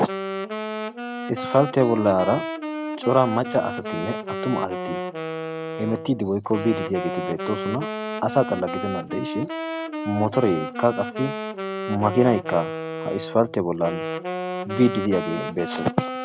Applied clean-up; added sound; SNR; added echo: none; Wind instrument, woodwind instrument; 6 dB; none.